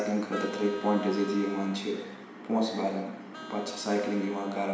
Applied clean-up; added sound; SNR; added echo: none; Vehicle horn, car horn, honking; 15 dB; reverberation time 1.0 s.